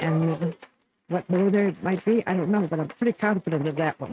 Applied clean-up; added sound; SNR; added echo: neural mask model RNNoise.